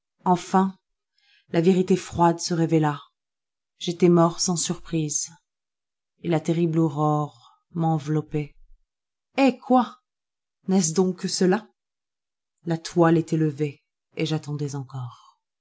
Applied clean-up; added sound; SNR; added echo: none; none; none; none.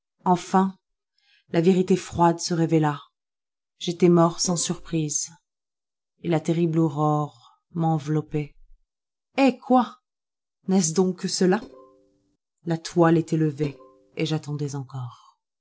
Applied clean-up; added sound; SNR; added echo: neural separator model SepFormer DNS4.